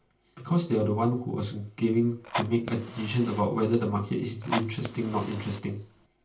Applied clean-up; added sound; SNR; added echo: none; Fire; 10 dB; reverberation time 0.3 s.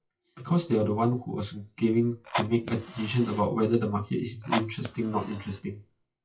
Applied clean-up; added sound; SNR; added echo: classical method WPE with log-MMSE.